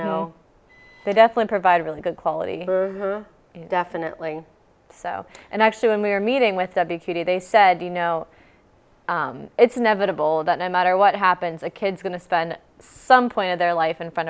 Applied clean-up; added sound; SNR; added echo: none; none; none; none.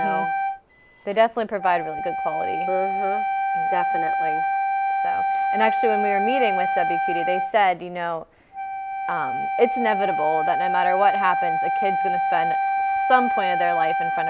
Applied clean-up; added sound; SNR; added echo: none; Wind instrument, woodwind instrument; -2 dB; none.